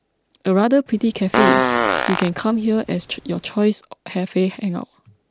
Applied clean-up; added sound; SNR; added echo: none; Fart; 1 dB; none.